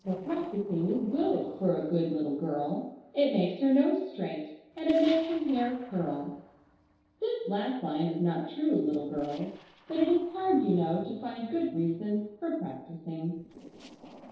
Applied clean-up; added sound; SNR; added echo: neural separator model SepFormer DNS4.